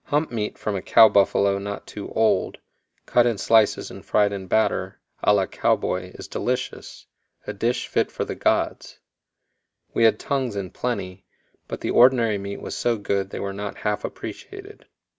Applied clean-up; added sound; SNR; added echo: none; none; none; none.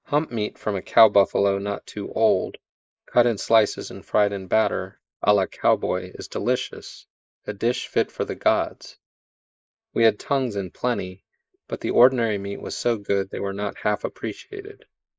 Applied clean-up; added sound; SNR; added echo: neural mask model Resemble Enhance denoiser.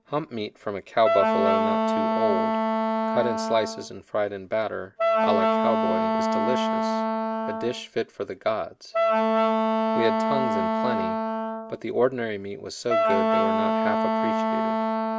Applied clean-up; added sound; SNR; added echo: none; Wind instrument, woodwind instrument; -4 dB; none.